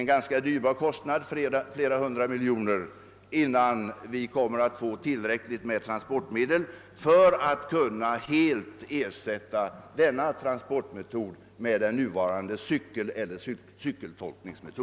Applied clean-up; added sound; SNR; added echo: none; none; none; none.